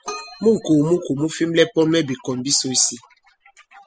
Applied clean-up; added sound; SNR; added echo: classical method spectral subtraction.